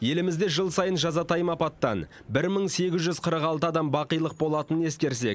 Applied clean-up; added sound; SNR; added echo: none; none; none; none.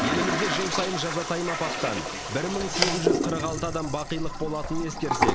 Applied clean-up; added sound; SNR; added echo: none; Toilet flush; -2 dB; none.